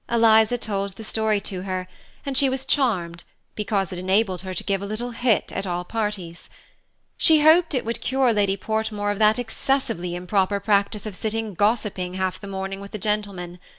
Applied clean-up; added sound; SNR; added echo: none; none; none; none.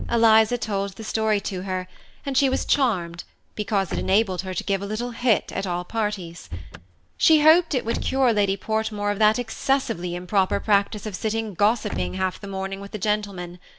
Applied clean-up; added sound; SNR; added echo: none; Slam / Car; 13 dB; none.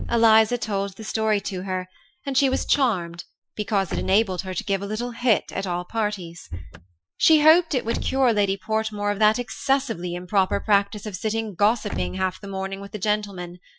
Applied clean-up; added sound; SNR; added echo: classical method Wiener filter.